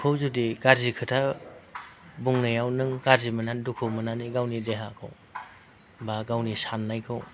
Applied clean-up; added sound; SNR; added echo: none; none; none; none.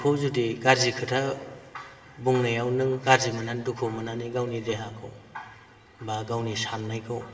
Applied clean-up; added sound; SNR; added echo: none; none; none; reverberation time 2.1 s.